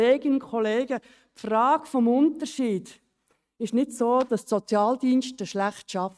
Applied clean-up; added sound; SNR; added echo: neural mask model RNNoise.